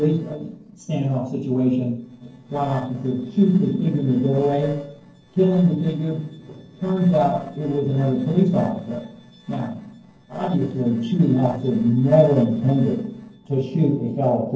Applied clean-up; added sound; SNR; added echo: neural separator model SepFormer DNS4.